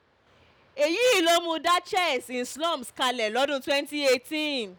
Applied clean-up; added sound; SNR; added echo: none; none; none; none.